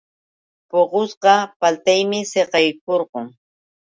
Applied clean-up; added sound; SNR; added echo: none; none; none; none.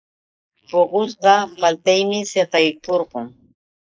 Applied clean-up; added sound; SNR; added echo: neural mask model Resemble Enhance denoiser.